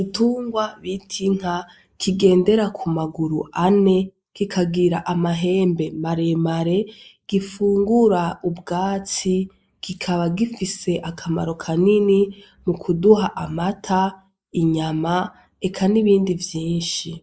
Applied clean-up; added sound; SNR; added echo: neural mask model Resemble Enhance denoiser.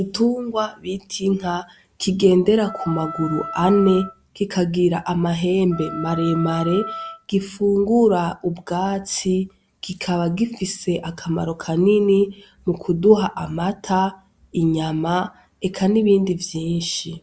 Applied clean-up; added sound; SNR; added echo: none; Wind instrument, woodwind instrument; 12 dB; none.